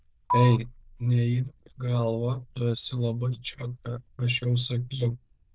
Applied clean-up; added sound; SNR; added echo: neural diffusion model UNIVERSE++.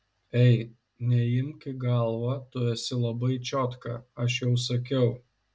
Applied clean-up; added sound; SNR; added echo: none; none; none; none.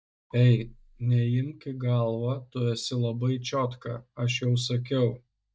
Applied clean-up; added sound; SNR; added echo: neural mask model DeepFilterNet 3.